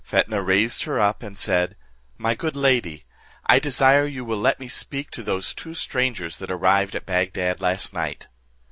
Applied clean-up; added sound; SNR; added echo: none; none; none; none.